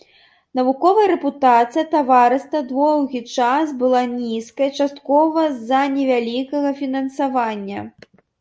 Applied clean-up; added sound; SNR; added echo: none; none; none; none.